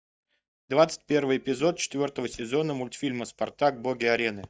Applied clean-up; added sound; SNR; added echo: neural mask model DeepFilterNet 3.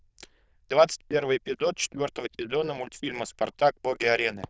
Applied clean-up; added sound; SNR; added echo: neural diffusion model UNIVERSE++.